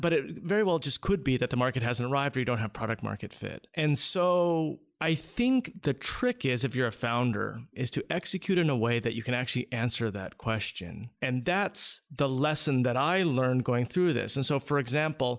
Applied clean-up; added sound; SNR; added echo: none; none; none; none.